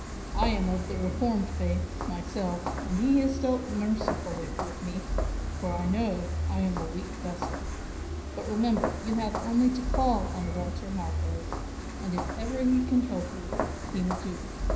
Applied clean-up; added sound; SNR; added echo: none; Walk, footsteps; 2 dB; reverberation time 0.9 s.